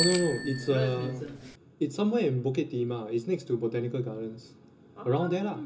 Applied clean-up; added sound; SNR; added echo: none; Bicycle bell; 11 dB; reverberation time 0.2 s.